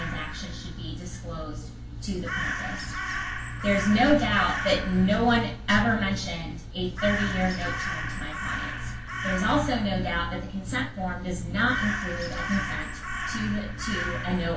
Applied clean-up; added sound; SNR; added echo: none; Crow; 8 dB; reverberation time 0.2 s.